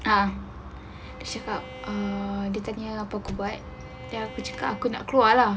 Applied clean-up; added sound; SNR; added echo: none; Bowed string instrument + Thump, thud; 16 dB; none.